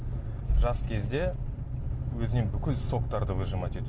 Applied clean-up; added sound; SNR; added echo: none; none; none; none.